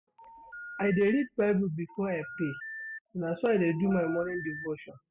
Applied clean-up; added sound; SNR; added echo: classical method spectral subtraction.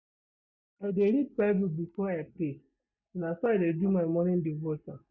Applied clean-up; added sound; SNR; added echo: neural mask model DeepFilterNet 3.